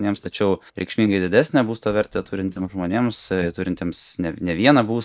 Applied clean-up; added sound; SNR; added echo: neural mask model DeepFilterNet 3.